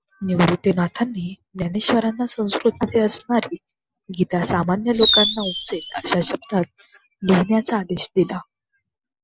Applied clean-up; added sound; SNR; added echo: none; Fireworks; -2 dB; none.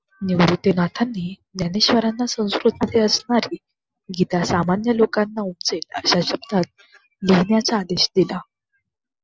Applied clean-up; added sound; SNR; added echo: none; none; none; none.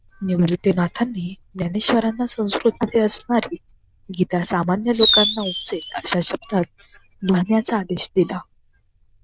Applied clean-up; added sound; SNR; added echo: neural diffusion model UNIVERSE++.